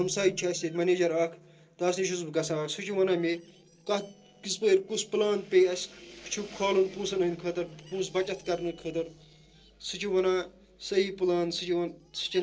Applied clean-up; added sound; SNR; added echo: neural separator model SepFormer DNS4.